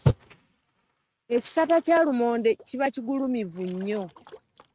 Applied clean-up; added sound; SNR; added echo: neural mask model RNNoise.